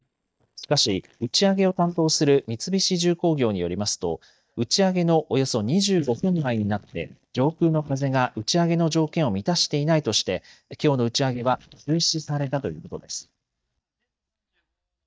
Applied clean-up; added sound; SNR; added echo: neural mask model DeepFilterNet 3.